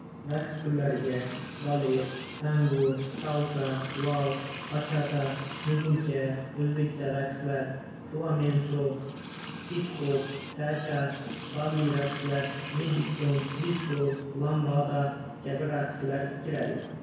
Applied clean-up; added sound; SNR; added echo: none; Water tap, faucet; 11 dB; reverberation time 1.0 s.